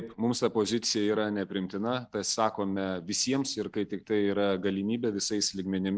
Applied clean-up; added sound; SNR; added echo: neural mask model DeepFilterNet 3.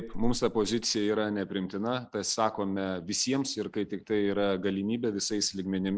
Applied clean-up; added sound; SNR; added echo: neural mask model Resemble Enhance denoiser.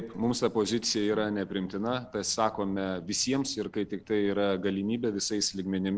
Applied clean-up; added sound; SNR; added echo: neural separator model SepFormer DNS4.